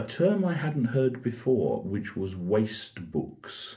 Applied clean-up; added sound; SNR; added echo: none; none; none; reverberation time 0.3 s.